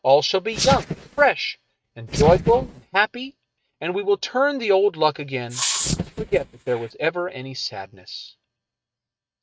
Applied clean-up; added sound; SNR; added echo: neural mask model RNNoise.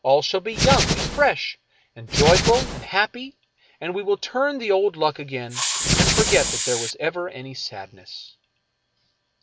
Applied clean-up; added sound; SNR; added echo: none; Hands + Hiss; -2 dB; none.